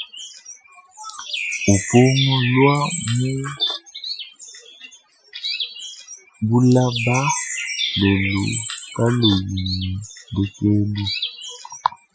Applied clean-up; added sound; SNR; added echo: classical method Wiener filter.